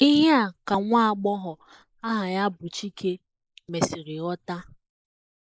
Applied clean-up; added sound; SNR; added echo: neural mask model Resemble Enhance denoiser.